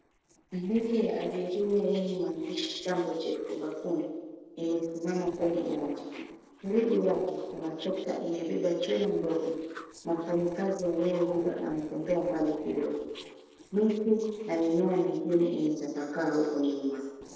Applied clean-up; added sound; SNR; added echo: neural separator model SepFormer DNS4.